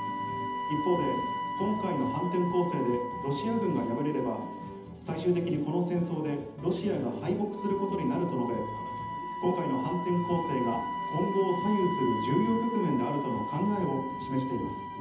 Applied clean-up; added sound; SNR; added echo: none; Wind instrument, woodwind instrument; 6 dB; reverberation time 0.8 s.